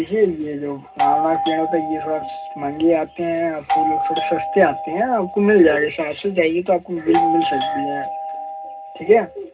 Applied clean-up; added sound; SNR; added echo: none; Doorbell; 4 dB; reverberation time 0.2 s.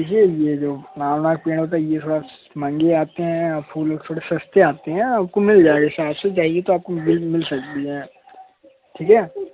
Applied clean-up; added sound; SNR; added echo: none; none; none; none.